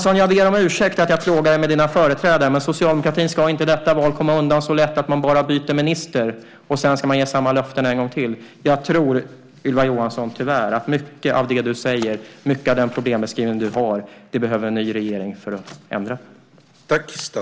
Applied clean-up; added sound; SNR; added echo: none; none; none; none.